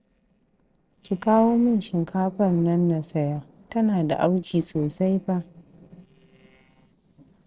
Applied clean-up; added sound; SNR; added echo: neural separator model SepFormer DNS4.